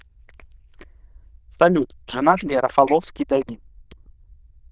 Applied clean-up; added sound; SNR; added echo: neural diffusion model UNIVERSE++.